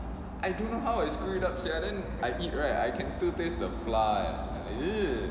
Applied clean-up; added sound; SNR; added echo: none; none; none; none.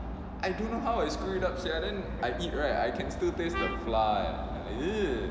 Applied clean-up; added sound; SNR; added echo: none; Trumpet; 9 dB; none.